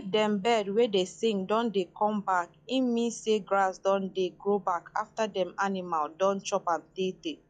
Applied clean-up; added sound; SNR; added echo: classical method log-MMSE.